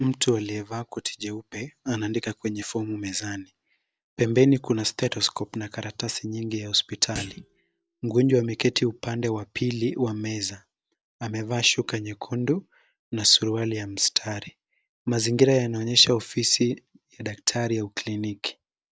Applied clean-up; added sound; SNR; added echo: none; Thump, thud; 16 dB; none.